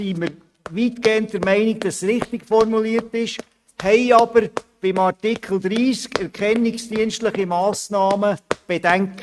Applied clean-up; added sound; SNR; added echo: neural mask model RNNoise.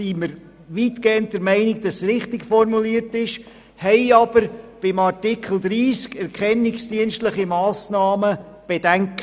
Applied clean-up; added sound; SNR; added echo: none; none; none; none.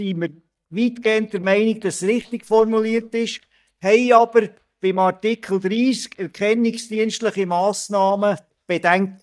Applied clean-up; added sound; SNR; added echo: neural mask model DeepFilterNet 3.